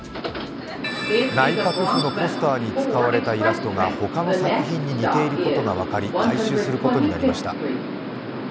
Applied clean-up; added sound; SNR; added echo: none; Subway, metro, underground; -1 dB; none.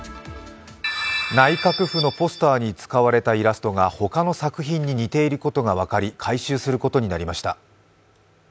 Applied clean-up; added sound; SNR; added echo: none; none; none; none.